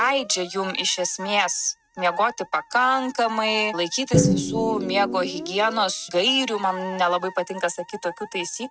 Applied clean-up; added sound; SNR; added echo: neural mask model RNNoise.